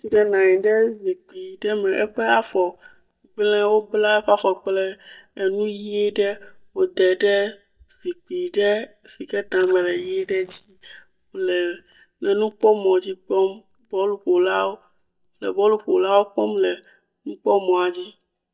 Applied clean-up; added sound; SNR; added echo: neural mask model DeepFilterNet 3.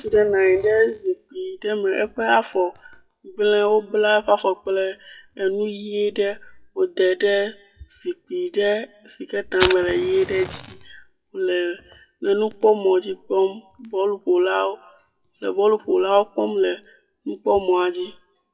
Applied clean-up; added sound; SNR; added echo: classical method WPE with log-MMSE.